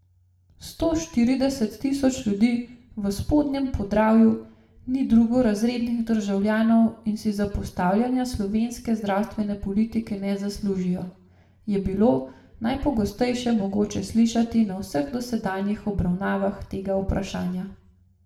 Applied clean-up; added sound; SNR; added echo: none; none; none; reverberation time 0.5 s.